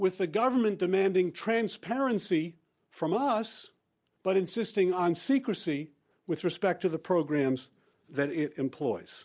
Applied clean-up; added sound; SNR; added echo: none; none; none; none.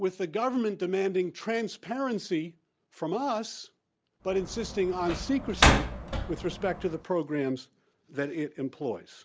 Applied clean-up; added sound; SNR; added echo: none; Slam; -2 dB; none.